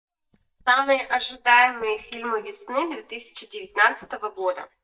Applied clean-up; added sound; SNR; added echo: neural mask model DeepFilterNet 3.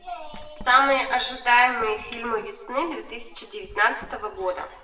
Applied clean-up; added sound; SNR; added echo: none; Writing; 20 dB; reverberation time 0.6 s.